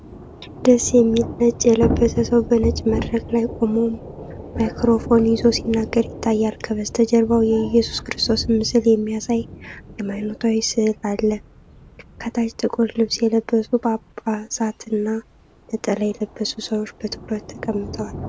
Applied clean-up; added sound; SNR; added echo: none; Thunder / Rain; 12 dB; none.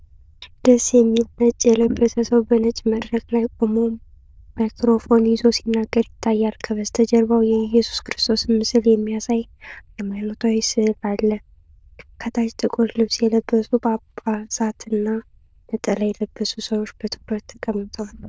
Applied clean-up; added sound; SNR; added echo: neural diffusion model UNIVERSE++.